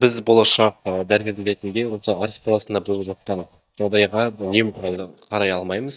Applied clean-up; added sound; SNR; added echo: neural mask model DeepFilterNet 3.